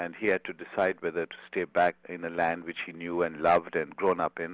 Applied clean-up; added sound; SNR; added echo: none; none; none; none.